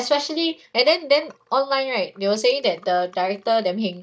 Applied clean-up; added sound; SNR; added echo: neural mask model DeepFilterNet 3.